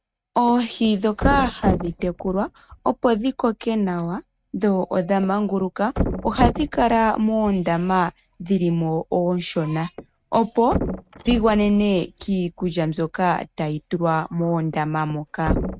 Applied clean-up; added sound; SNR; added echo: neural mask model RNNoise.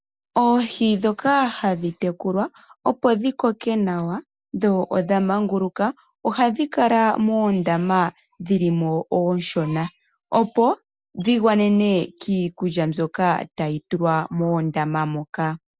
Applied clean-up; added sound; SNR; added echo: none; none; none; none.